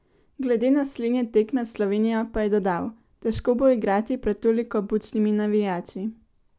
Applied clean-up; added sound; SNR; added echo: none; none; none; none.